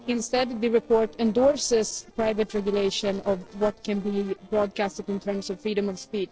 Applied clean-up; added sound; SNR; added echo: neural separator model SepFormer DNS4.